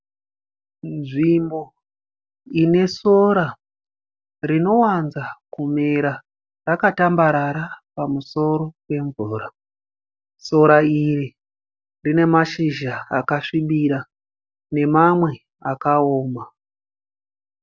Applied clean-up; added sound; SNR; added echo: none; none; none; none.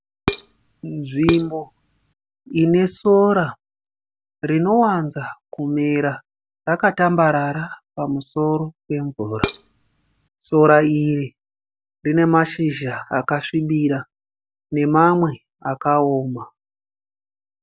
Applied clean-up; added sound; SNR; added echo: none; Dishes, pots, and pans; 7 dB; none.